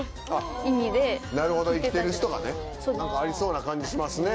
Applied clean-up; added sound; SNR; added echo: none; none; none; none.